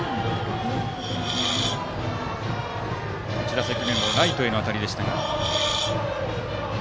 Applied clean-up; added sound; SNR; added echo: none; Hiss; 4 dB; none.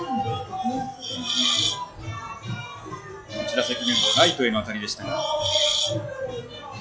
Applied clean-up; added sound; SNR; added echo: classical method log-MMSE.